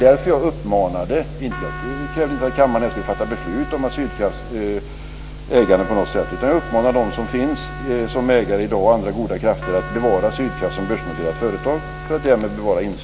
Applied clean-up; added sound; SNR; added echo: none; Trumpet; 15 dB; none.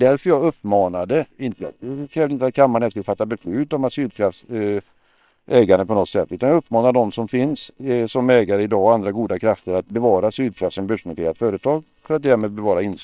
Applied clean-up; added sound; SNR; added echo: neural separator model SepFormer WHAM!.